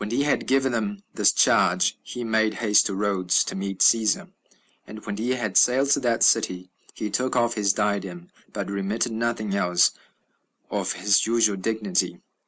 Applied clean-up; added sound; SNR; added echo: none; none; none; none.